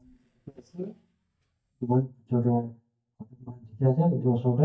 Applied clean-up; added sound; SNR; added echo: neural mask model DeepFilterNet 3.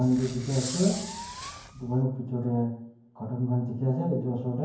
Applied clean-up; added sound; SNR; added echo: none; Fireworks; 10 dB; reverberation time 0.9 s.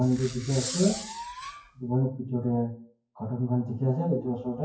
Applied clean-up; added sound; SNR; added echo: classical method WPE with log-MMSE.